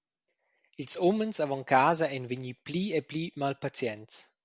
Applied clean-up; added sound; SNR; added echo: none; none; none; none.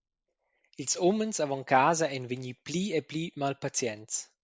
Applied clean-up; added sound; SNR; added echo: neural mask model Resemble Enhance denoiser.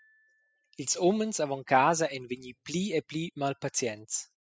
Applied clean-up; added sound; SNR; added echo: classical method spectral subtraction.